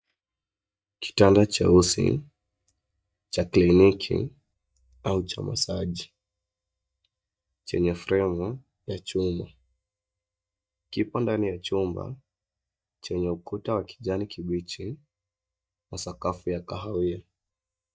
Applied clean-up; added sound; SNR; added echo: neural mask model DeepFilterNet 3.